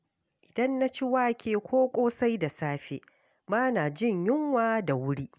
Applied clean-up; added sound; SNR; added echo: none; none; none; none.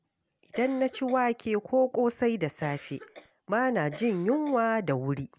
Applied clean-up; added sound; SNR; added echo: none; Cough; 19 dB; none.